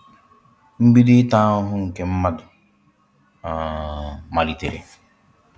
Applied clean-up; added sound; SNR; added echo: none; none; none; none.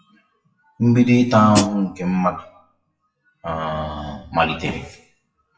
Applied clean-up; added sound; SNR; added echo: classical method WPE with log-MMSE.